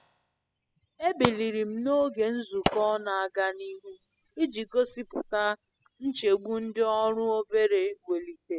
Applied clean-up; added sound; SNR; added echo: classical method spectral subtraction.